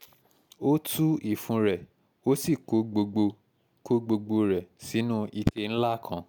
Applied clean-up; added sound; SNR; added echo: none; none; none; none.